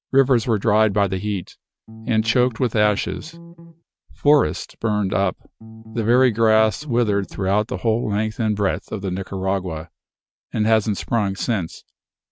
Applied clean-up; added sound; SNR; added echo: neural mask model RNNoise.